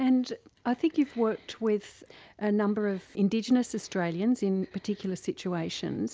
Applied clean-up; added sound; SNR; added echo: none; none; none; none.